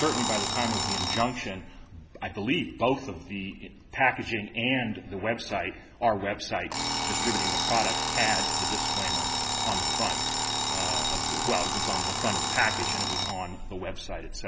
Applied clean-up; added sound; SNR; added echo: none; Alarm; 0 dB; none.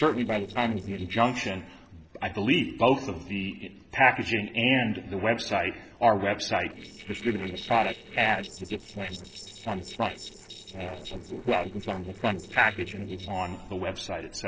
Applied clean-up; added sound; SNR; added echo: neural separator model SepFormer DNS4.